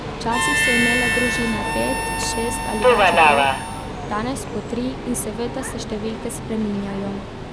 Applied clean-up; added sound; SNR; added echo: none; Harmonica + Subway, metro, underground; -5 dB; none.